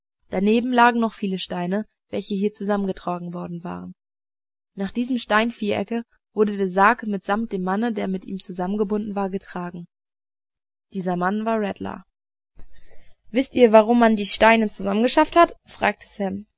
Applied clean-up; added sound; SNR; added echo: none; none; none; none.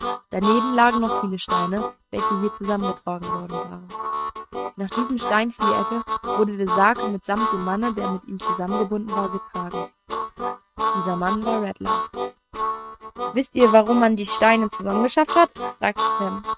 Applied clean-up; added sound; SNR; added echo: neural mask model RNNoise.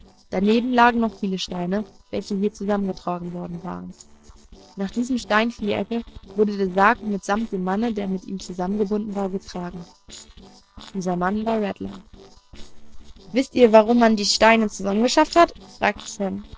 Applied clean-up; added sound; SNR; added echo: neural separator model SepFormer DNS4.